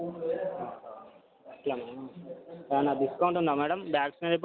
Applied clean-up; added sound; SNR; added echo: none; none; none; none.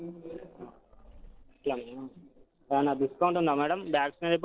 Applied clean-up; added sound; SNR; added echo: neural separator model SepFormer DNS4.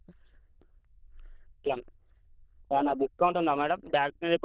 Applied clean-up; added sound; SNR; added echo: neural diffusion model UNIVERSE++.